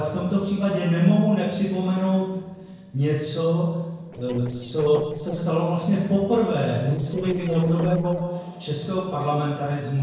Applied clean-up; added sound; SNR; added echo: neural separator model SepFormer DNS4.